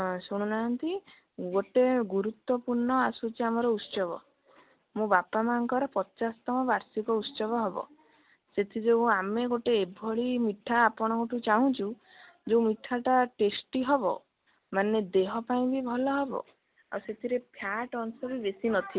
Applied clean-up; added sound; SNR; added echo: none; none; none; none.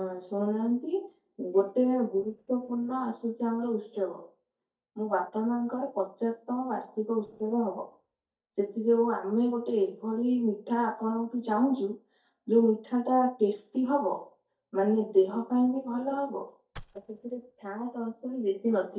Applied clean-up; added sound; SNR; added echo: neural mask model DeepFilterNet 3.